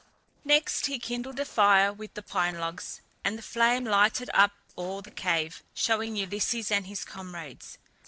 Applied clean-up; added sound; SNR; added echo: neural separator model SepFormer DNS4.